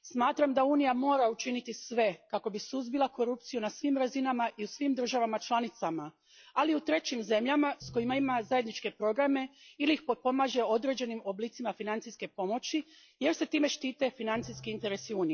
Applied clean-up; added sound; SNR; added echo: classical method log-MMSE.